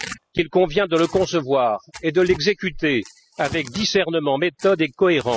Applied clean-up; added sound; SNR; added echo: classical method spectral subtraction.